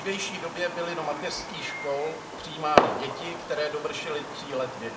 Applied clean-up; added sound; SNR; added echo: none; Fireworks; 0 dB; reverberation time 0.5 s.